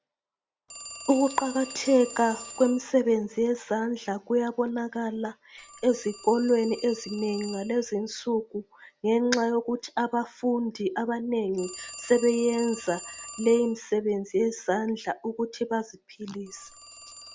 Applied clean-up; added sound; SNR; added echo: none; Telephone; 18 dB; none.